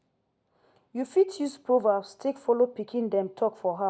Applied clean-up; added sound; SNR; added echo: none; none; none; none.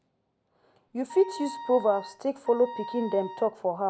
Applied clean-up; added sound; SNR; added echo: none; Wind instrument, woodwind instrument; 12 dB; none.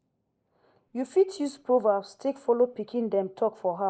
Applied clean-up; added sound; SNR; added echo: neural mask model Resemble Enhance denoiser.